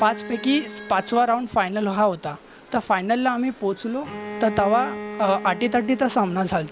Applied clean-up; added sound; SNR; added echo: none; Bowed string instrument; 14 dB; none.